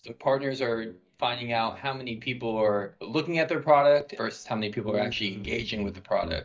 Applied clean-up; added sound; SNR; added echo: neural mask model DeepFilterNet 3.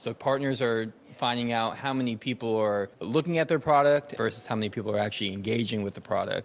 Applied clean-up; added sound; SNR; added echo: none; none; none; none.